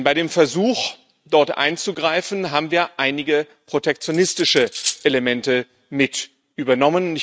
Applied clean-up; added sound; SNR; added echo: neural mask model RNNoise.